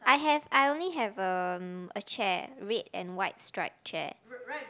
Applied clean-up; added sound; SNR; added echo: none; none; none; none.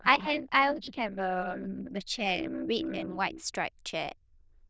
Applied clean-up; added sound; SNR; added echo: neural diffusion model UNIVERSE++.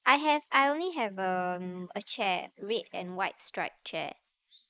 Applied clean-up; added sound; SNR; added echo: neural mask model Resemble Enhance denoiser.